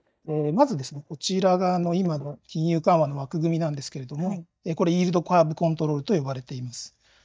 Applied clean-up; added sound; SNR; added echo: neural mask model DeepFilterNet 3.